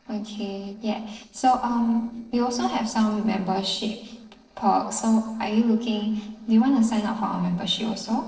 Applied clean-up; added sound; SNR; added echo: neural separator model SepFormer DNS4.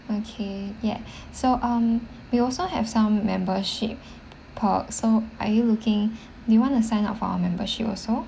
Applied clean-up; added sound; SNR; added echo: none; none; none; none.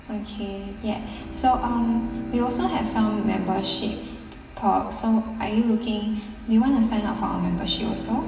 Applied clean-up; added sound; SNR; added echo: none; Bowed string instrument; 13 dB; reverberation time 1.1 s.